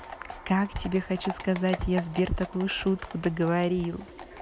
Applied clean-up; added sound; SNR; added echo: none; Livestock, farm animals, working animals; 14 dB; none.